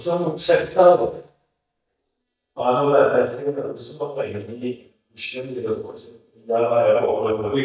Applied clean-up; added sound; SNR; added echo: neural mask model DeepFilterNet 3.